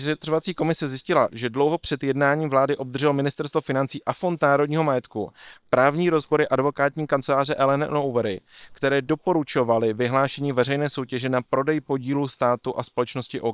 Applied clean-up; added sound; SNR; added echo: neural separator model SepFormer WHAM!.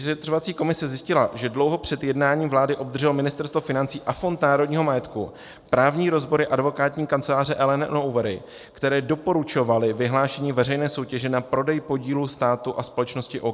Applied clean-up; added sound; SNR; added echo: none; none; none; none.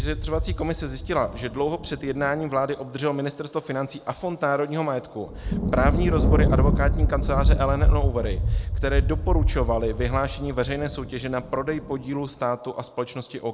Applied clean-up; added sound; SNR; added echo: none; Thunder; -2 dB; none.